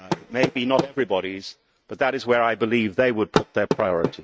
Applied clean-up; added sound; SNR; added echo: neural mask model RNNoise.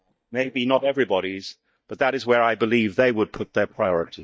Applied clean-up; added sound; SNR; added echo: neural mask model DeepFilterNet 3.